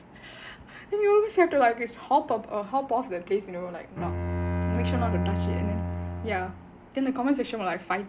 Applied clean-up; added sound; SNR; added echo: none; Bowed string instrument; 2 dB; none.